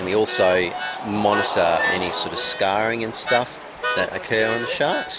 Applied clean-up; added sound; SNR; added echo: none; Harmonica + Cheering; 5 dB; none.